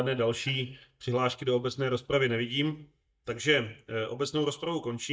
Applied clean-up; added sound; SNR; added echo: neural mask model DeepFilterNet 3.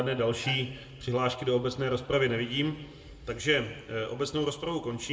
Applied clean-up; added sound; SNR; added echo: none; Bowed string instrument; 17 dB; reverberation time 1.2 s.